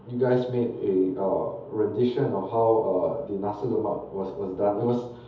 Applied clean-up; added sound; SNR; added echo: none; none; none; reverberation time 0.8 s.